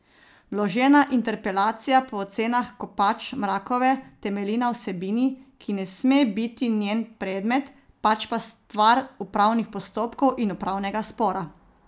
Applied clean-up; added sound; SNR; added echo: none; none; none; none.